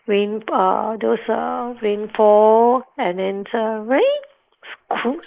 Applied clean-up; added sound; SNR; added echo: neural mask model Resemble Enhance denoiser.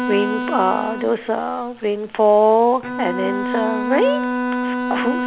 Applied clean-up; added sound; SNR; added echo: none; Bowed string instrument; 5 dB; none.